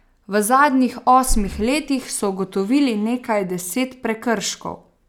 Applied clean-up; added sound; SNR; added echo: none; Breathing; 9 dB; none.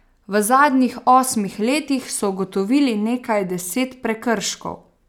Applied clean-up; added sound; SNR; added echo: none; none; none; none.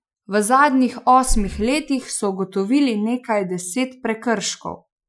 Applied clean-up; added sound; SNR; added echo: classical method Wiener filter.